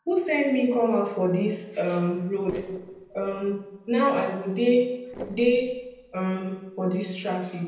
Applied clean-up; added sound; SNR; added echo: neural separator model SepFormer DNS4.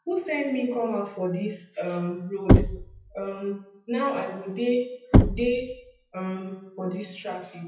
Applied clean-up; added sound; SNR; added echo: classical method WPE with log-MMSE.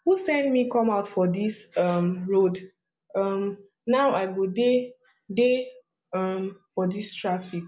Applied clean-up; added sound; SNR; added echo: none; none; none; none.